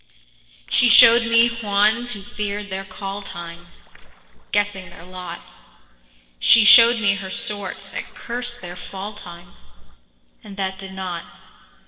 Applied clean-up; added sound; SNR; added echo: neural separator model SepFormer DNS4.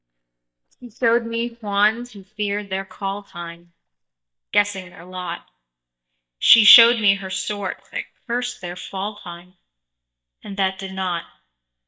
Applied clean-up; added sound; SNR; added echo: neural mask model DeepFilterNet 3.